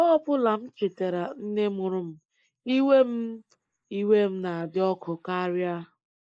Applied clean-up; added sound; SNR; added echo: neural mask model Resemble Enhance denoiser.